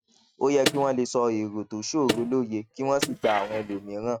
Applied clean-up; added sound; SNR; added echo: neural mask model RNNoise.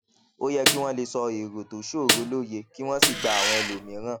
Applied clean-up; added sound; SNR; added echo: none; Snare drum + Engine; -3 dB; none.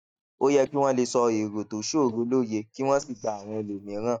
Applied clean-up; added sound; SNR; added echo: neural mask model DeepFilterNet 3.